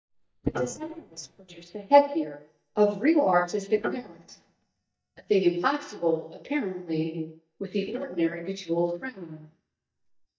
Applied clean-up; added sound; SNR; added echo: neural mask model DeepFilterNet 3.